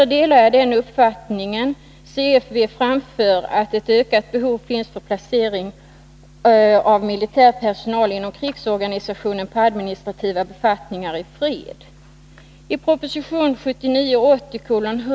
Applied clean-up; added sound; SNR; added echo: none; none; none; none.